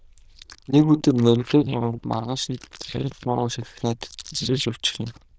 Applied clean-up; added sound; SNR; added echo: neural diffusion model UNIVERSE++.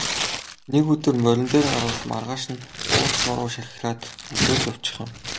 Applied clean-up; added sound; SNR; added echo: none; Tearing; 4 dB; none.